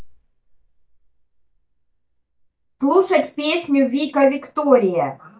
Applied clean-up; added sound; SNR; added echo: neural mask model DeepFilterNet 3.